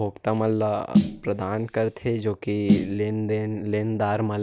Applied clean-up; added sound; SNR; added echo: none; Snare drum; 2 dB; none.